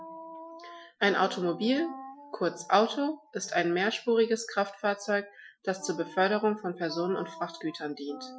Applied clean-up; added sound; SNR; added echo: classical method Wiener filter.